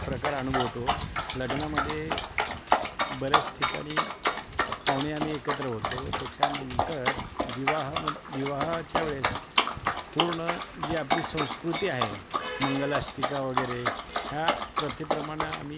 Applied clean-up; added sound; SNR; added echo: none; Dog; -3 dB; none.